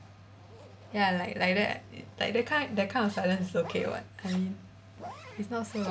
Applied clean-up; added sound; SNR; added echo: none; Zipper (clothing); 18 dB; none.